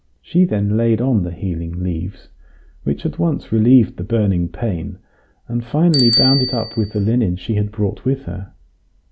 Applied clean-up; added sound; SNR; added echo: none; Bicycle bell; 11 dB; none.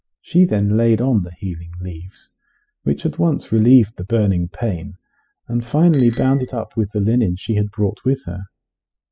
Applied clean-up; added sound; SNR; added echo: classical method spectral subtraction.